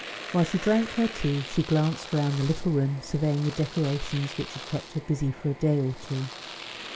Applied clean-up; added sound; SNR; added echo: none; Domestic sounds, home sounds; 13 dB; none.